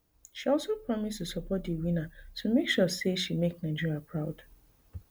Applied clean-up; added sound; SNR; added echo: none; none; none; none.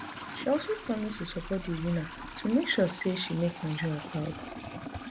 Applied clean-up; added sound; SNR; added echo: none; Trickle, dribble / Toilet flush; 10 dB; none.